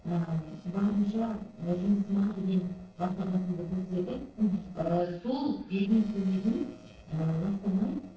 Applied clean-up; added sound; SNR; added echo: neural separator model SepFormer DNS4.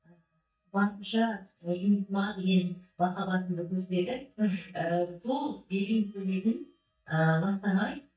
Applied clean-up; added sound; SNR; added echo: neural mask model DeepFilterNet 3.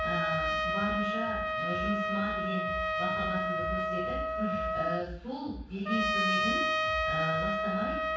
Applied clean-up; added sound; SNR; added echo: none; Trumpet; -4 dB; reverberation time 0.7 s.